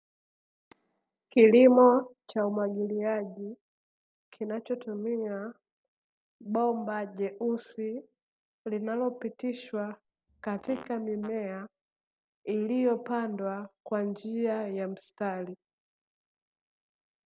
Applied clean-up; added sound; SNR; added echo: neural separator model SepFormer DNS4.